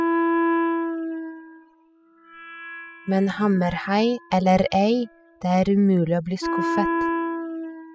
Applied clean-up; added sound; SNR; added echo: classical method spectral subtraction.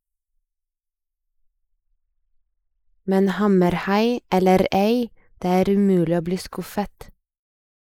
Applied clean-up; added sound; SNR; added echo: neural mask model Resemble Enhance denoiser.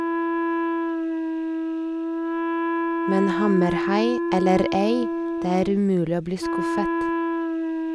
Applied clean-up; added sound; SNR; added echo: none; Wind instrument, woodwind instrument; -1 dB; none.